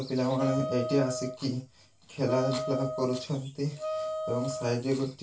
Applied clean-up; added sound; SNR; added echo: none; Wind instrument, woodwind instrument; 5 dB; reverberation time 0.2 s.